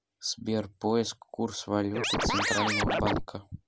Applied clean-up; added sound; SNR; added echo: none; Scratching (performance technique); -4 dB; none.